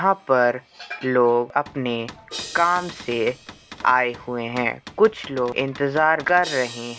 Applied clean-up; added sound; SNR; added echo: none; Crash cymbal + Cupboard open or close / Door; 18 dB; none.